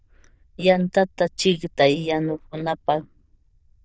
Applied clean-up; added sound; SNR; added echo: neural diffusion model UNIVERSE++.